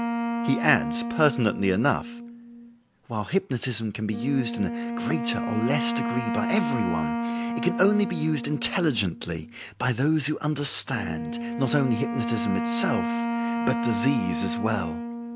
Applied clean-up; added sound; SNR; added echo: none; Wind instrument, woodwind instrument; 3 dB; none.